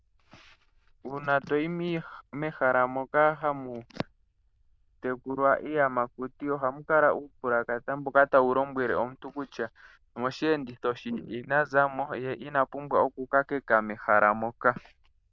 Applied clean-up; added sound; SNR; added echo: neural diffusion model UNIVERSE++.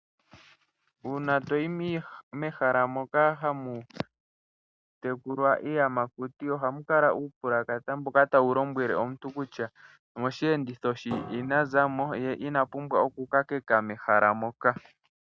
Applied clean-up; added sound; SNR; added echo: none; Piano; 16 dB; none.